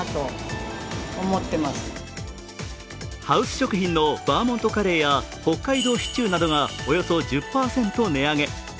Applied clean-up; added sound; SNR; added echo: none; none; none; none.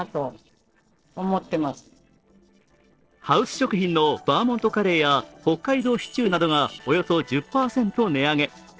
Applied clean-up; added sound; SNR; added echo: neural separator model SepFormer DNS4.